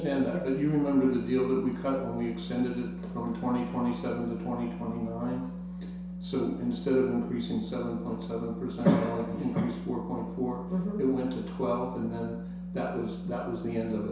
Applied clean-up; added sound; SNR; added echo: none; none; none; reverberation time 0.7 s.